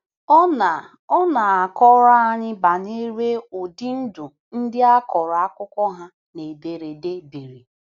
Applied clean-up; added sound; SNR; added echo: none; none; none; none.